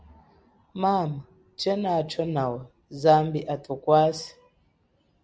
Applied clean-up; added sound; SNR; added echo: none; none; none; none.